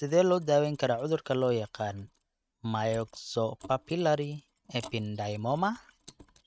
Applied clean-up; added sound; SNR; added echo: neural mask model RNNoise.